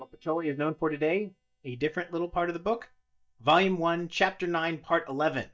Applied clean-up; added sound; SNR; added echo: neural mask model DeepFilterNet 3.